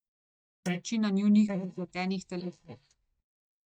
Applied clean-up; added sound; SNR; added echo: neural mask model DeepFilterNet 3.